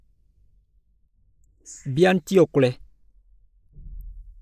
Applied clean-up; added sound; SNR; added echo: neural mask model Resemble Enhance denoiser.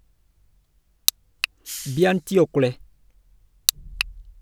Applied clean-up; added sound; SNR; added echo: none; Hiss; 17 dB; none.